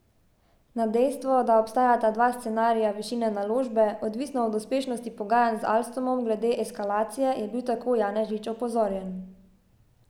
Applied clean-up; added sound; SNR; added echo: none; none; none; none.